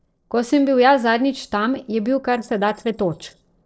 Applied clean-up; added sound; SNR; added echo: neural separator model SepFormer DNS4.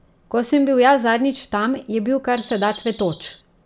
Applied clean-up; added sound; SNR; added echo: none; Bird vocalization, bird call, bird song; 17 dB; none.